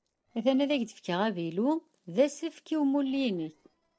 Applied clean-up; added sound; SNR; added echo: neural separator model SepFormer DNS4.